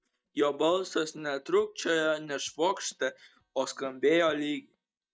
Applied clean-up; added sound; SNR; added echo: neural mask model DeepFilterNet 3.